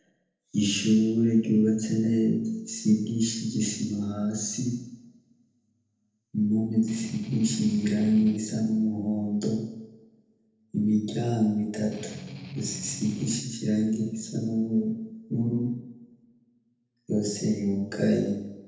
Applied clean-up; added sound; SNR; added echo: neural separator model SepFormer DNS4.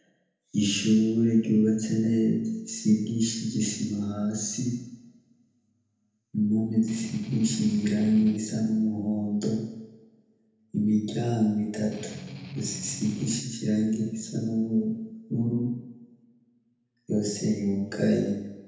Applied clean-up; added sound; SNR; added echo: none; Strum; 13 dB; reverberation time 0.9 s.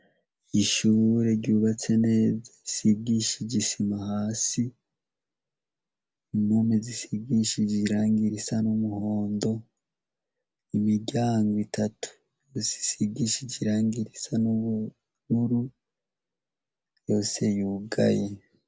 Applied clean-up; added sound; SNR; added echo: none; none; none; none.